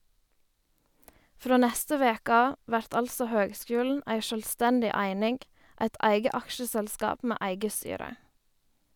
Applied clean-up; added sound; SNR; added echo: none; none; none; none.